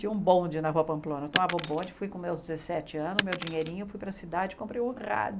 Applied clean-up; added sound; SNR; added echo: none; Shatter; 4 dB; none.